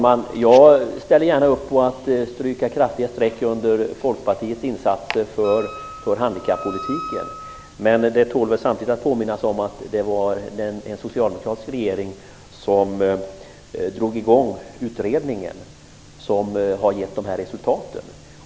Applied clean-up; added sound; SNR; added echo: none; Wind instrument, woodwind instrument; 14 dB; none.